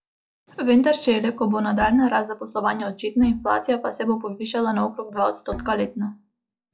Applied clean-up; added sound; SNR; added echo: classical method log-MMSE.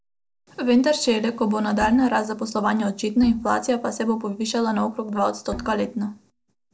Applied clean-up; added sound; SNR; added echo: none; Bowed string instrument; 17 dB; none.